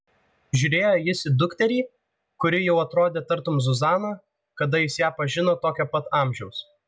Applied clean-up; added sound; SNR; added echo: none; none; none; none.